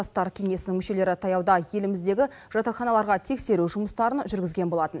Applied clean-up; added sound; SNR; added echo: none; none; none; none.